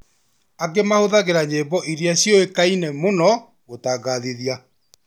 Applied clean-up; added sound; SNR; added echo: none; none; none; none.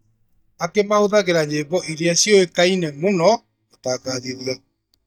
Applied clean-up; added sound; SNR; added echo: neural mask model DeepFilterNet 3.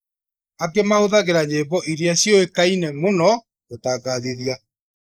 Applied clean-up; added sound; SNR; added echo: neural mask model Resemble Enhance denoiser.